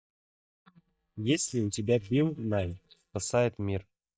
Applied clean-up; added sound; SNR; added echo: neural mask model DeepFilterNet 3.